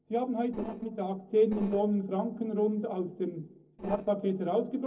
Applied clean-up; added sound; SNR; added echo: neural separator model SepFormer DNS4.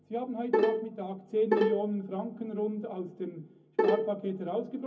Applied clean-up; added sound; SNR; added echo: none; Bowed string instrument; -3 dB; reverberation time 0.3 s.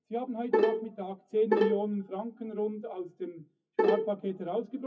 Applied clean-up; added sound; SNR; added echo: classical method WPE with log-MMSE.